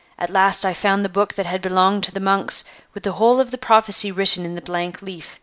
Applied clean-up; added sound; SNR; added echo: none; none; none; none.